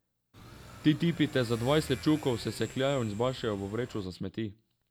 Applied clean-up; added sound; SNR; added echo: none; Motorcycle / Accelerating, revving, vroom; 16 dB; none.